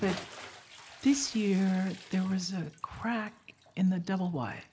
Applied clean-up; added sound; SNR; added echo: none; Bathtub (filling or washing) / Splash, splatter; 17 dB; none.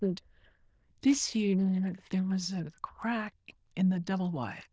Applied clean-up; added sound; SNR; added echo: neural diffusion model UNIVERSE++.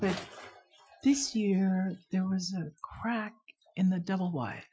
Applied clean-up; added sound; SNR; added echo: classical method Wiener filter.